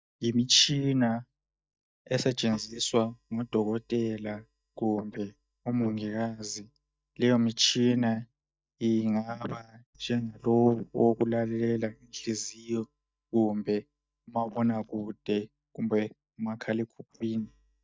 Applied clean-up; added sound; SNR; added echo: neural mask model DeepFilterNet 3.